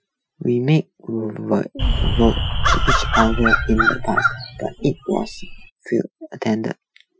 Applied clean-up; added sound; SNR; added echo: classical method Wiener filter.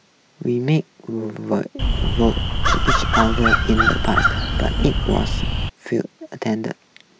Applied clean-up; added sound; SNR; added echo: none; Crow; -5 dB; none.